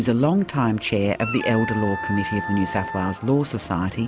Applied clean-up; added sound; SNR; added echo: none; Wind instrument, woodwind instrument; 9 dB; none.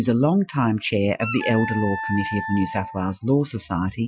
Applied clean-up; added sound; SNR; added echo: classical method Wiener filter.